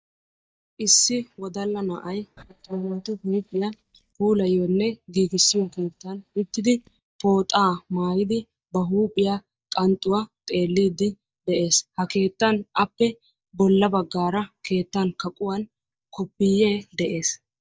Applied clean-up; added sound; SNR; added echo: neural mask model DeepFilterNet 3.